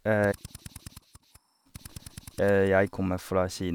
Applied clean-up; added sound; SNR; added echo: none; Drill; 19 dB; none.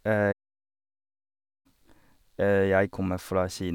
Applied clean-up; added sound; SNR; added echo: none; none; none; none.